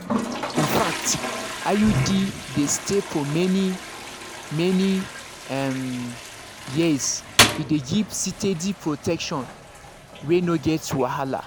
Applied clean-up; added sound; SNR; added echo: none; Toilet flush; 5 dB; none.